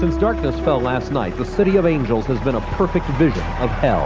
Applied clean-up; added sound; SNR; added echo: none; Piano; 12 dB; none.